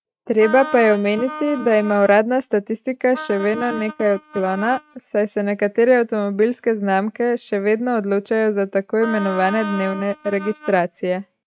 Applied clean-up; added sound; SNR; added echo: neural mask model RNNoise.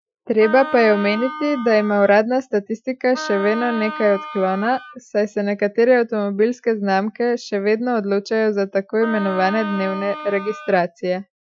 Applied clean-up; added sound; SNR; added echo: classical method Wiener filter.